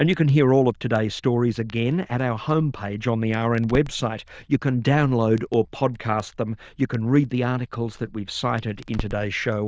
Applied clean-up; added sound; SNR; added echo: neural diffusion model UNIVERSE++.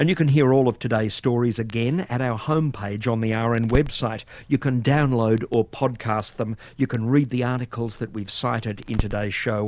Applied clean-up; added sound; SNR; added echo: none; Crackle; 15 dB; none.